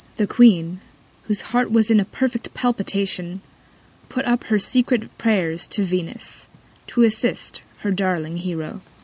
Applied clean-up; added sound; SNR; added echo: none; none; none; none.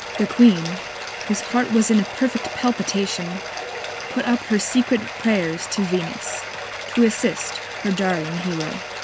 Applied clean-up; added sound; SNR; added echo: none; Bathtub (filling or washing); 9 dB; none.